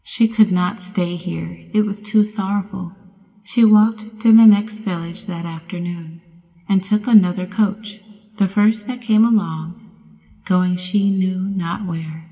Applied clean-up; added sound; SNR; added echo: none; none; none; reverberation time 1.3 s.